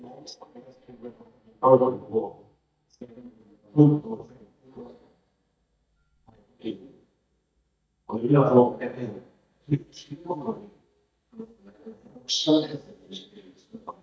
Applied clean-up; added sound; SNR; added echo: neural mask model DeepFilterNet 3.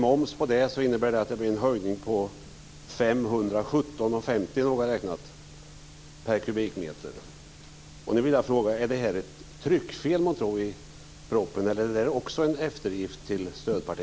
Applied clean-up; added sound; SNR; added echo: none; none; none; none.